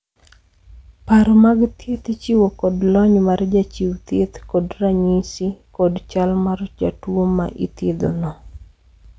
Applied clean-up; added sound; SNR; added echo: none; none; none; none.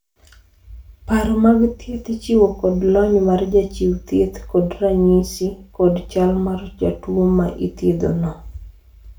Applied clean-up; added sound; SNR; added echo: none; none; none; reverberation time 0.3 s.